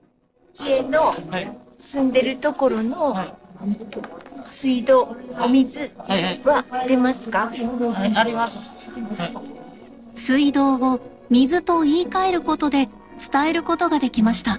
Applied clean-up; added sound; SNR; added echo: neural separator model SepFormer DNS4.